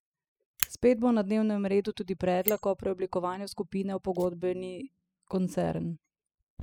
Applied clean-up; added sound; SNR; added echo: classical method spectral subtraction.